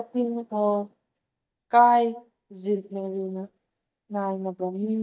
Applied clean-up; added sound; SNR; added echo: neural mask model DeepFilterNet 3.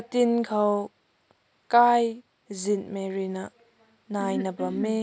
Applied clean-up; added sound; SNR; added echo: none; none; none; none.